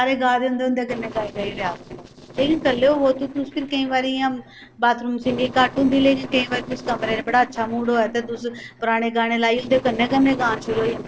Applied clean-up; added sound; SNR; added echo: neural separator model SepFormer DNS4.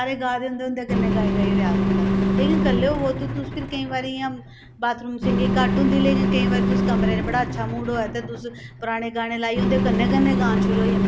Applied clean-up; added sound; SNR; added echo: none; Engine; -3 dB; none.